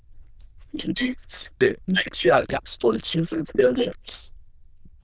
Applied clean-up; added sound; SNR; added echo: neural diffusion model UNIVERSE++.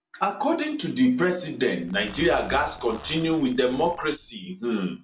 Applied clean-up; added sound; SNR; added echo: none; Zipper (clothing); 17 dB; none.